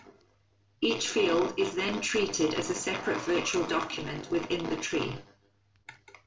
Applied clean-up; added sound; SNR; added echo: none; Zipper (clothing); 20 dB; reverberation time 0.3 s.